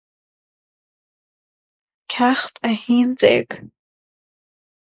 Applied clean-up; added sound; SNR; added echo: neural mask model Resemble Enhance denoiser.